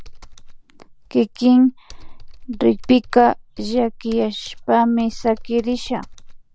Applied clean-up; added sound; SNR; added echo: none; Computer keyboard; 16 dB; none.